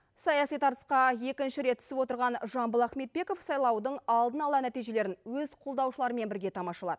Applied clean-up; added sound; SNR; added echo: none; none; none; none.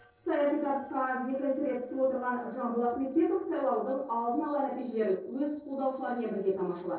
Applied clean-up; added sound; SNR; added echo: neural separator model SepFormer DNS4.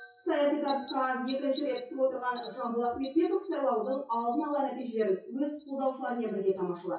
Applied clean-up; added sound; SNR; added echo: classical method WPE with log-MMSE.